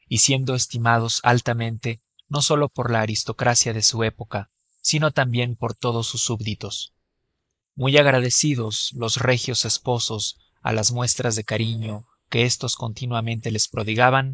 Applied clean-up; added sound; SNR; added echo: neural mask model Resemble Enhance denoiser.